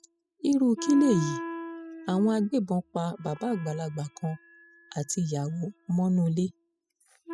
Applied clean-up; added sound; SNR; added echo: classical method spectral subtraction.